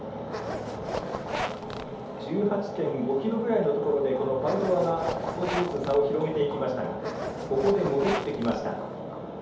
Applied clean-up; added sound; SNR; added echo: none; Zipper (clothing); 8 dB; reverberation time 0.8 s.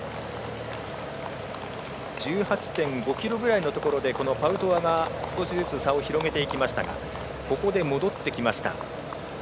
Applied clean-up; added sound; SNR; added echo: none; none; none; none.